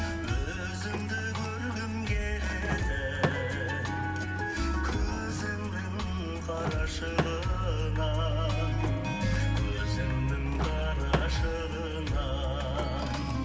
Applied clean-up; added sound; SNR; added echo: none; Door / Car; 10 dB; reverberation time 1.1 s.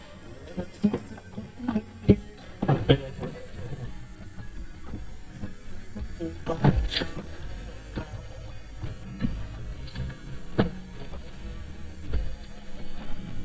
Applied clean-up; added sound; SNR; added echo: neural mask model DeepFilterNet 3.